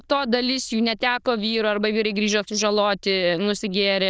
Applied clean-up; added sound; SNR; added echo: neural diffusion model UNIVERSE++.